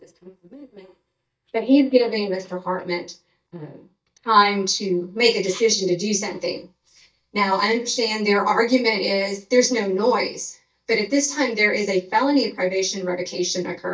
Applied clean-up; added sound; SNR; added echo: neural mask model DeepFilterNet 3.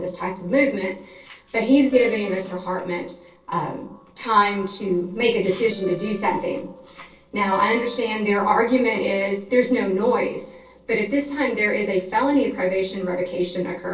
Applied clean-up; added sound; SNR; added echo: neural separator model SepFormer DNS4.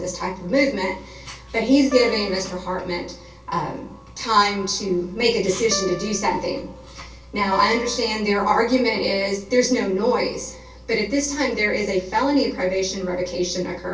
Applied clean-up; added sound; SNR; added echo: none; Piano; 15 dB; reverberation time 0.2 s.